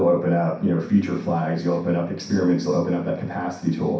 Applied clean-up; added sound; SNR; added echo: none; none; none; reverberation time 0.6 s.